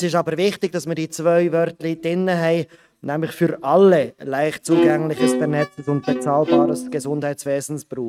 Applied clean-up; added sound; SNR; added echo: neural mask model RNNoise.